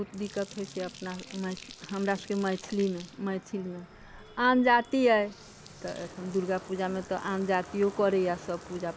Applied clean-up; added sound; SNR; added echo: none; Bathtub (filling or washing); 18 dB; none.